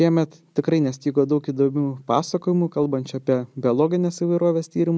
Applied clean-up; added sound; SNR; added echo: none; none; none; none.